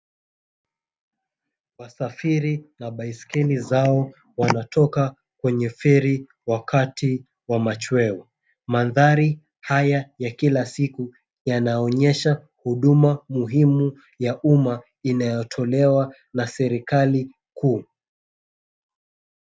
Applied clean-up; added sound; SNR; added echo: none; none; none; none.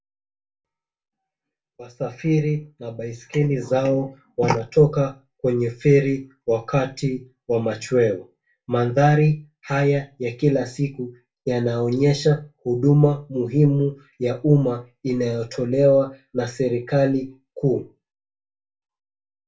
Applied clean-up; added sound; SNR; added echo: none; none; none; reverberation time 0.2 s.